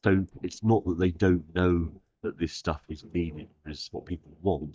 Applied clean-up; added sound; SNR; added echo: neural mask model DeepFilterNet 3.